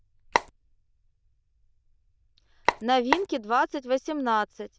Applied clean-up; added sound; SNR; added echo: neural diffusion model UNIVERSE++.